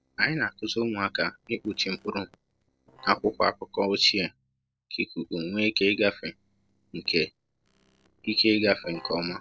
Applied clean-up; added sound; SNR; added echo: neural separator model SepFormer DNS4.